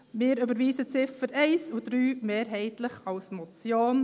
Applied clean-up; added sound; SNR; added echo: none; none; none; none.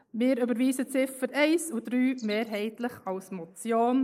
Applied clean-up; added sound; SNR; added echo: neural mask model Resemble Enhance denoiser.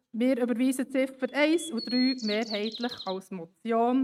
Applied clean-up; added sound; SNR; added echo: neural mask model RNNoise.